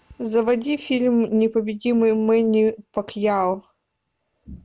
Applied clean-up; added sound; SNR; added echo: none; none; none; none.